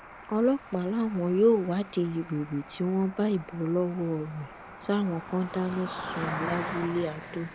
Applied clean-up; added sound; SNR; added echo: none; Cricket; 12 dB; none.